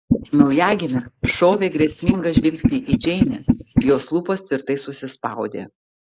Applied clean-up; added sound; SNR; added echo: neural mask model Resemble Enhance denoiser.